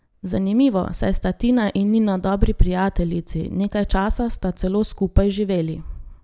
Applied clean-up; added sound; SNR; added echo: none; none; none; none.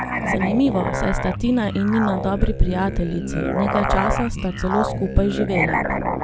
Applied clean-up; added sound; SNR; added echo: none; Musical instrument; 3 dB; none.